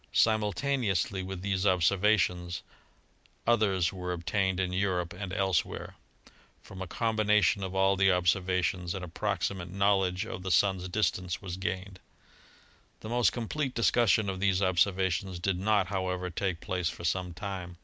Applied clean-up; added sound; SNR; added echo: none; none; none; none.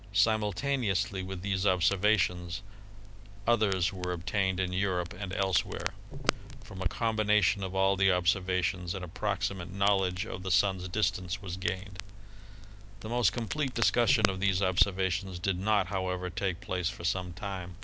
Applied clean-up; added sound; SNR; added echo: none; Crackle; 8 dB; none.